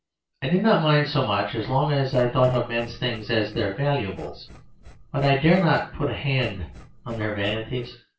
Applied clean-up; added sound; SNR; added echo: neural separator model SepFormer DNS4.